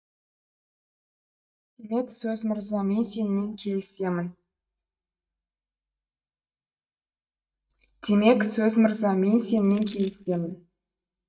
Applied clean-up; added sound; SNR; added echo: neural mask model DeepFilterNet 3.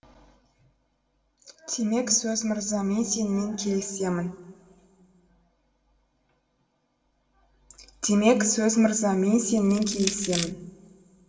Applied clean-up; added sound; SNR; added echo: none; Crushing; 6 dB; reverberation time 1.6 s.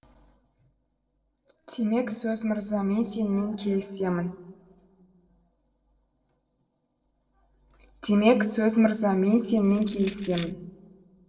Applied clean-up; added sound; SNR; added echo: neural separator model SepFormer DNS4.